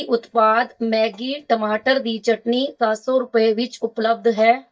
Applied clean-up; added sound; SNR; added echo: neural mask model DeepFilterNet 3.